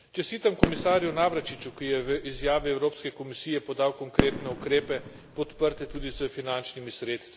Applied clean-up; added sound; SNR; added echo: none; Fireworks; 3 dB; none.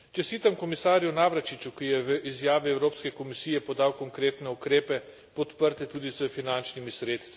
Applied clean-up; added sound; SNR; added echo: none; none; none; none.